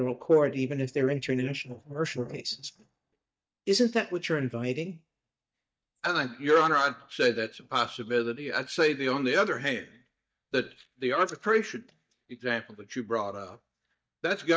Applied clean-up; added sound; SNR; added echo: neural mask model DeepFilterNet 3.